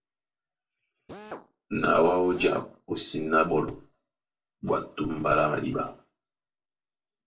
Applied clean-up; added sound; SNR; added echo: neural separator model SepFormer DNS4.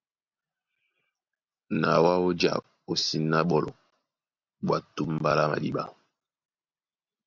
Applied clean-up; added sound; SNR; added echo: none; none; none; none.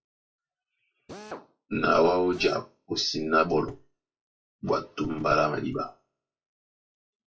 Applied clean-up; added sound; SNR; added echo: classical method WPE with log-MMSE.